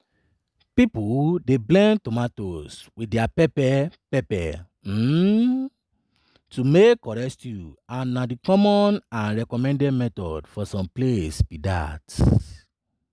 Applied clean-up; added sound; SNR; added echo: none; none; none; none.